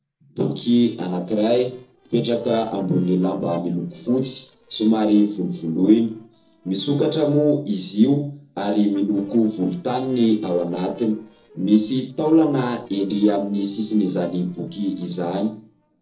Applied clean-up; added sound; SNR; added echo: neural separator model SepFormer DNS4.